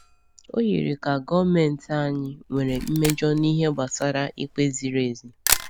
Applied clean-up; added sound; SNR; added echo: none; Camera; 10 dB; none.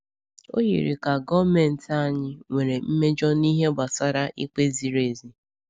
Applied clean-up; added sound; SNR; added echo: none; none; none; none.